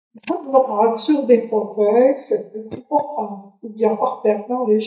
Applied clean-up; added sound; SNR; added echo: neural mask model DeepFilterNet 3.